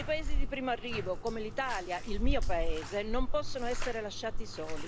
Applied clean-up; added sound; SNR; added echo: none; Bathtub (filling or washing); -4 dB; none.